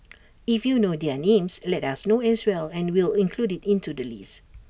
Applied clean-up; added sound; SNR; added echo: none; none; none; none.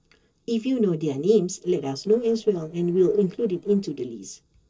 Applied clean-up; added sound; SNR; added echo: neural separator model SepFormer DNS4.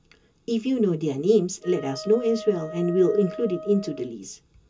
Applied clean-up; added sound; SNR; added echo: none; Wind instrument, woodwind instrument; 15 dB; reverberation time 0.2 s.